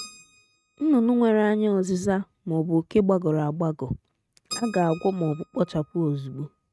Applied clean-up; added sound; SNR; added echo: neural mask model RNNoise.